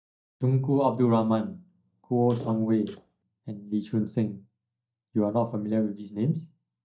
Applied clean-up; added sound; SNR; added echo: neural mask model DeepFilterNet 3.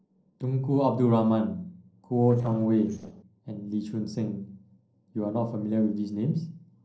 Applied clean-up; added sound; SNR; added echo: neural separator model SepFormer DNS4.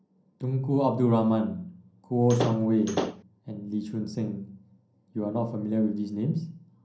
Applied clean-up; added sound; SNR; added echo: none; Slam / Wood; 4 dB; reverberation time 0.6 s.